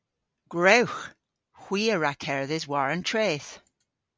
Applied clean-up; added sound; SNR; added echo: none; none; none; none.